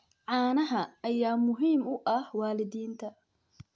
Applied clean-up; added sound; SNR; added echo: none; none; none; none.